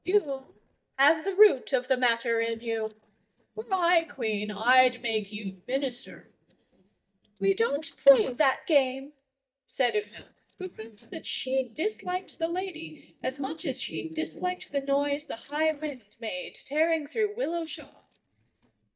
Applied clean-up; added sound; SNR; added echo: neural mask model DeepFilterNet 3.